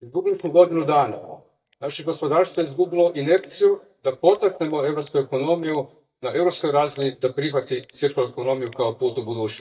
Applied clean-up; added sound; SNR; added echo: neural mask model DeepFilterNet 3.